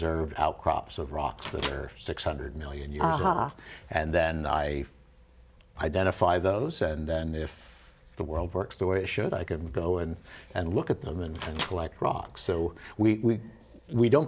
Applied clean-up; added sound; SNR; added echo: none; Microwave oven; 13 dB; none.